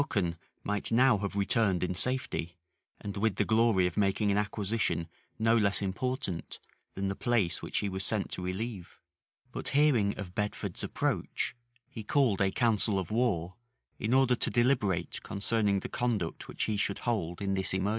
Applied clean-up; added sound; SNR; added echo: none; none; none; none.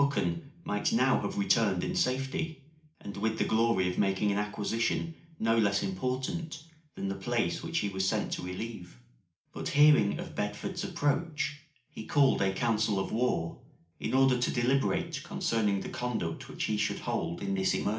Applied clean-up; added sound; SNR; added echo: none; none; none; reverberation time 0.4 s.